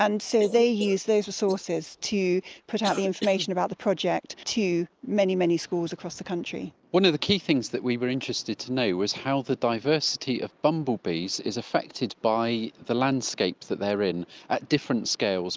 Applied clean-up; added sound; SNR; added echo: neural mask model Resemble Enhance denoiser.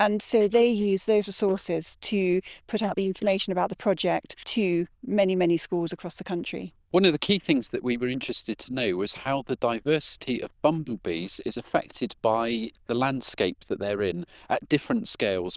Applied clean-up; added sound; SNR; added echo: neural diffusion model UNIVERSE++.